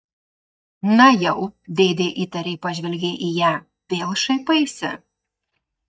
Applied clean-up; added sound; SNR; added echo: neural mask model DeepFilterNet 3.